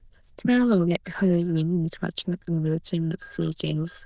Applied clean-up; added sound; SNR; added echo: neural diffusion model UNIVERSE++.